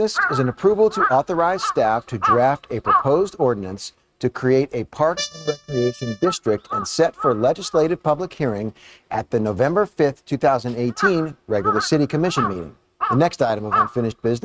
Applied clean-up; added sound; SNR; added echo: neural mask model RNNoise.